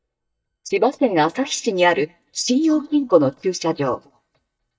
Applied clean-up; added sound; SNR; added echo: neural mask model DeepFilterNet 3.